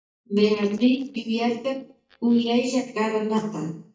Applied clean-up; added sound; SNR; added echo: neural mask model DeepFilterNet 3.